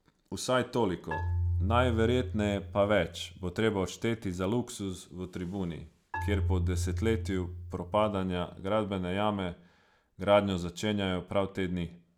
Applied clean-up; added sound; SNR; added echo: none; Marimba, xylophone; 4 dB; none.